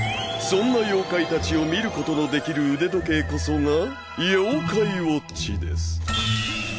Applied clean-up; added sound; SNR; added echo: none; none; none; none.